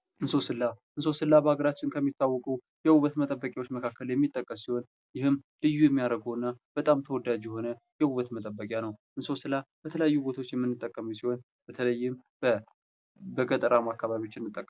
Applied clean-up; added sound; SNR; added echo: none; none; none; none.